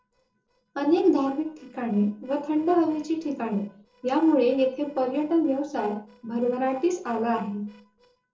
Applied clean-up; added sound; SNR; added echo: neural separator model SepFormer DNS4.